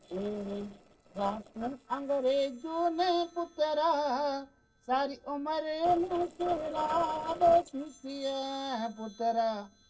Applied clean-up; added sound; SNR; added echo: neural separator model SepFormer DNS4.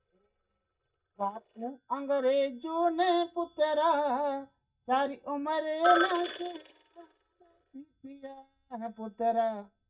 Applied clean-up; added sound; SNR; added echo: neural mask model DeepFilterNet 3.